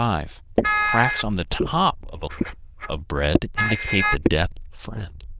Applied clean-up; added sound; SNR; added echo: neural diffusion model UNIVERSE++.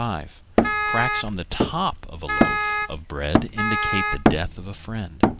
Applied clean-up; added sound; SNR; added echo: none; Hammer + Wind instrument, woodwind instrument; -4 dB; none.